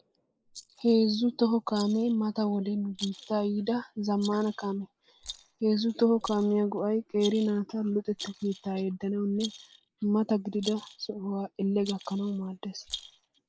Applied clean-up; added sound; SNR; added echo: neural mask model Resemble Enhance denoiser.